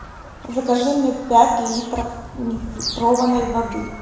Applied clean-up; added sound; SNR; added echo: none; Bird vocalization, bird call, bird song; 13 dB; reverberation time 1.0 s.